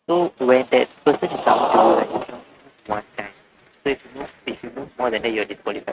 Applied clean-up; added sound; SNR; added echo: neural mask model RNNoise.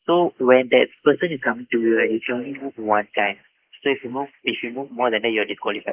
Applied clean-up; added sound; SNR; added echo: neural mask model Resemble Enhance denoiser.